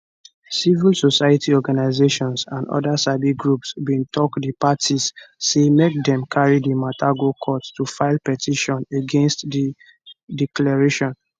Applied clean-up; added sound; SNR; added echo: none; none; none; none.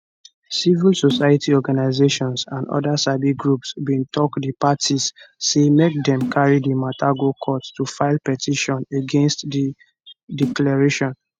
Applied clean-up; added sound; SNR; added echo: neural mask model RNNoise.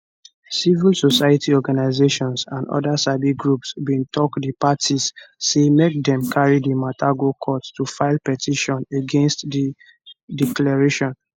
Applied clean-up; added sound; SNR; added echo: neural mask model Resemble Enhance denoiser.